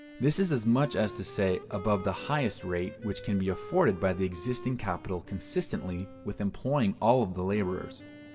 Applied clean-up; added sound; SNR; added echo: none; Wind instrument, woodwind instrument; 17 dB; reverberation time 1.9 s.